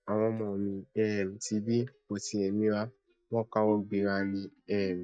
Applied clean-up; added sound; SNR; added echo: neural mask model DeepFilterNet 3.